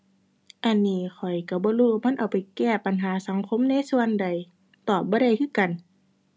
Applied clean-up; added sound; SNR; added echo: none; none; none; none.